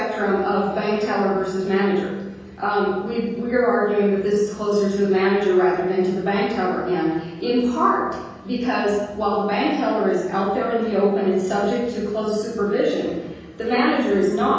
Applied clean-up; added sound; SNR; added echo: none; none; none; reverberation time 1.3 s.